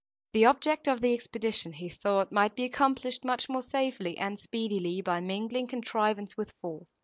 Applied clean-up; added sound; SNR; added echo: none; none; none; none.